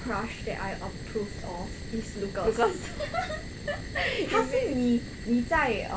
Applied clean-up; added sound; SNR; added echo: none; Fire; 8 dB; none.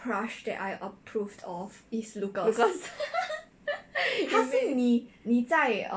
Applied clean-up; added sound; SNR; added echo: none; none; none; none.